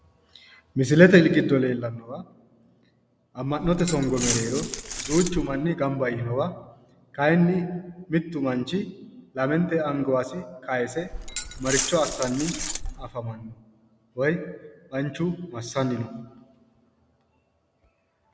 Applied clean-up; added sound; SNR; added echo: none; Glass; 6 dB; none.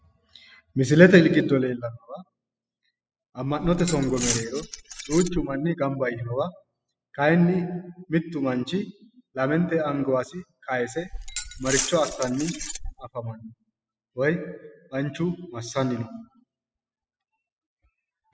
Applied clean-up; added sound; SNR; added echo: classical method spectral subtraction.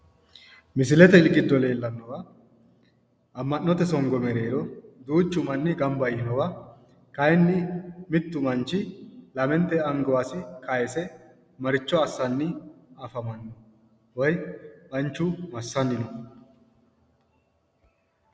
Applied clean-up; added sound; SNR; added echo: none; none; none; none.